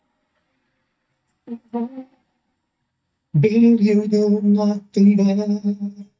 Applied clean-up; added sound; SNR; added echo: neural mask model DeepFilterNet 3.